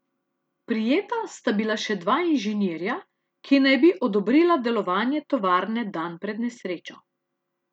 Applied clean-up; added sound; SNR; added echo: none; none; none; none.